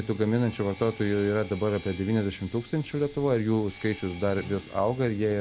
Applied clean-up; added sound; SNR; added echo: none; Idling / Accelerating, revving, vroom / Car + Sawing; 18 dB; none.